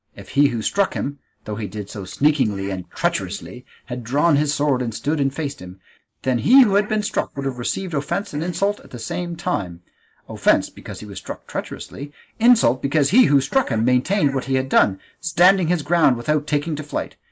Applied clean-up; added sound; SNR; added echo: neural mask model Resemble Enhance denoiser.